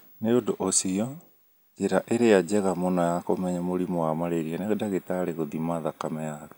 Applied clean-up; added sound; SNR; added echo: none; none; none; none.